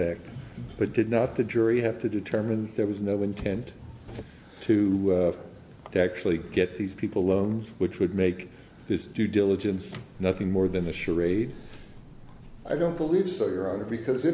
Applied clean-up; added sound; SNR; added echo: none; Buzz; 17 dB; none.